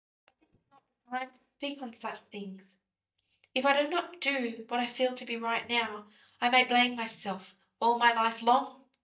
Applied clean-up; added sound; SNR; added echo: neural mask model DeepFilterNet 3.